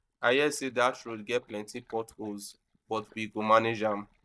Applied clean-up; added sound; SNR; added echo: neural mask model DeepFilterNet 3.